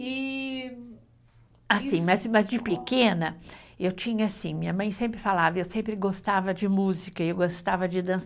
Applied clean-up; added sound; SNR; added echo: none; none; none; none.